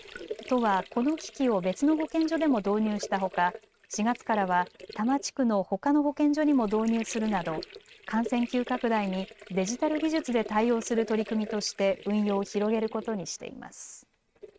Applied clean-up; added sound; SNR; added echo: neural mask model RNNoise.